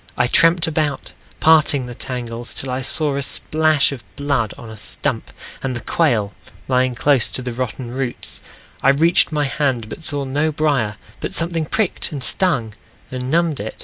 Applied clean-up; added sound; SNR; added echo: none; none; none; none.